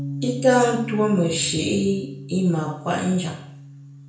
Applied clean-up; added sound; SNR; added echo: none; Bass guitar; 12 dB; reverberation time 0.5 s.